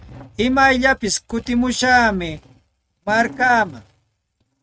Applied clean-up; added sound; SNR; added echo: neural mask model RNNoise.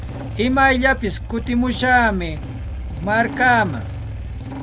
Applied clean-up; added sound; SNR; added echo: none; Engine starting / Motorcycle; 8 dB; none.